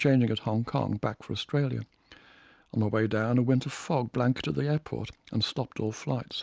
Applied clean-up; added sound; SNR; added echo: none; none; none; none.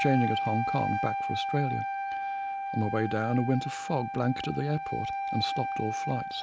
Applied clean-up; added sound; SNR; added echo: none; Wind instrument, woodwind instrument; 2 dB; none.